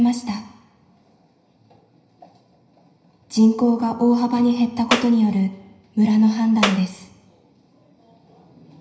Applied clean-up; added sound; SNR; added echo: none; Clapping; 3 dB; reverberation time 0.9 s.